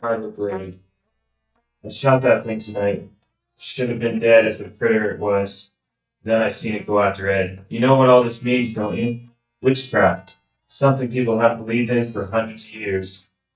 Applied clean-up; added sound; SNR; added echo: neural mask model DeepFilterNet 3.